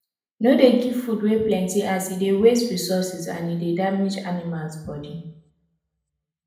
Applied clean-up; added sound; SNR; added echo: none; none; none; reverberation time 0.7 s.